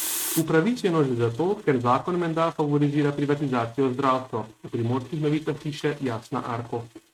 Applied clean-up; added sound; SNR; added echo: neural mask model RNNoise.